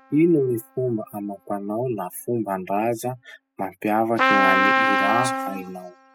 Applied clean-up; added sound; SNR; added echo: classical method spectral subtraction.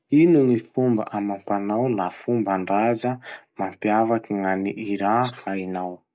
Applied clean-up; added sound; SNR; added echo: none; none; none; none.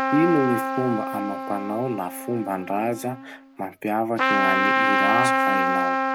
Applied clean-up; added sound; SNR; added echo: none; Trumpet; -2 dB; none.